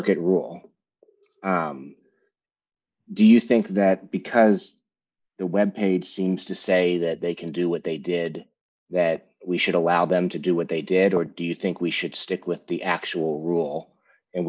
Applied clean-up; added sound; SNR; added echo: neural mask model Resemble Enhance denoiser.